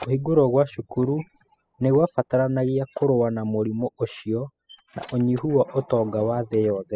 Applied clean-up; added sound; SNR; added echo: classical method spectral subtraction.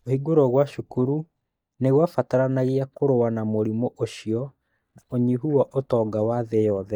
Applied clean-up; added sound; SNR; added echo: neural mask model DeepFilterNet 3.